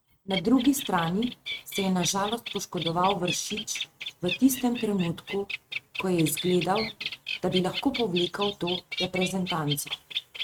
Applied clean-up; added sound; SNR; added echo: neural mask model RNNoise.